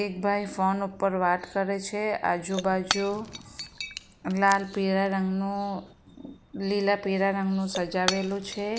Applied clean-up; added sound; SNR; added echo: none; Shatter / Crushing; 12 dB; none.